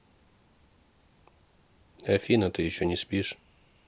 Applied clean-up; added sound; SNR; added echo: none; none; none; none.